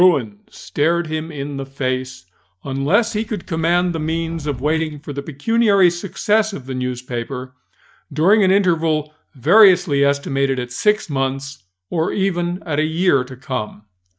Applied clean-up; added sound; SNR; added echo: neural mask model DeepFilterNet 3.